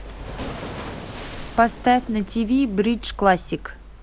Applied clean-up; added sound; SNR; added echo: none; Waves, surf; 13 dB; none.